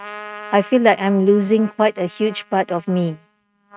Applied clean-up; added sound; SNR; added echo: neural mask model RNNoise.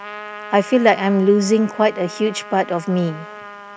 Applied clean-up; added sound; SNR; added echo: none; Trumpet; 16 dB; none.